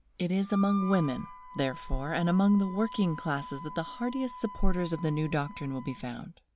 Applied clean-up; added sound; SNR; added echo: none; Harmonica; 15 dB; none.